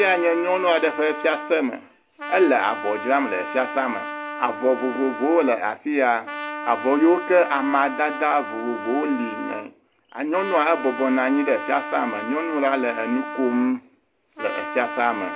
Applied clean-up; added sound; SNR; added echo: none; Trumpet; 10 dB; none.